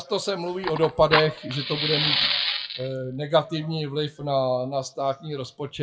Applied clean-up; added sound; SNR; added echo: classical method WPE with log-MMSE.